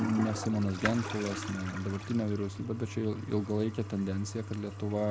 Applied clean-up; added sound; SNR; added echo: none; Toilet flush; 7 dB; none.